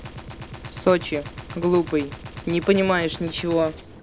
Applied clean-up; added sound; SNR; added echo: none; Gunshot, gunfire; 13 dB; none.